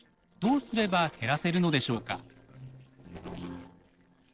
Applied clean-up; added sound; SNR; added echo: neural separator model SepFormer DNS4.